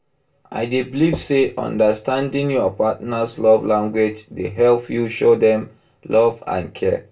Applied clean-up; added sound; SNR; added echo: none; none; none; reverberation time 0.2 s.